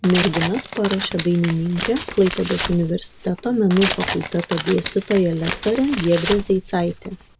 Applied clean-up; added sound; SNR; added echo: none; Tearing; 7 dB; none.